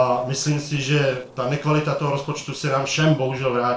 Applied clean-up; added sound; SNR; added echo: neural separator model SepFormer DNS4.